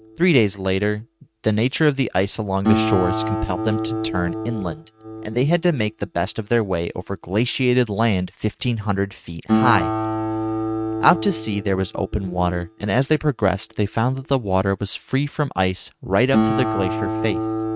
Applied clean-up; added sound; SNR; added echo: neural mask model RNNoise.